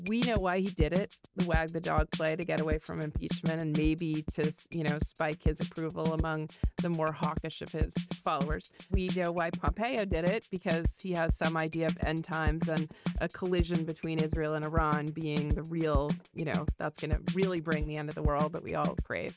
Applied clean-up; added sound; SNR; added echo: neural mask model RNNoise.